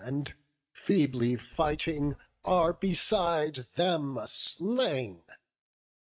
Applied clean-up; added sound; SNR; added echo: neural mask model RNNoise.